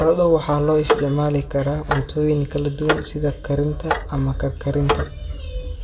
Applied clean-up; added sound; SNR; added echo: none; Clock; 7 dB; reverberation time 0.4 s.